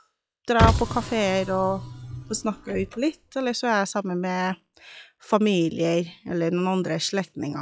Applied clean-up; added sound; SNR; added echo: classical method log-MMSE.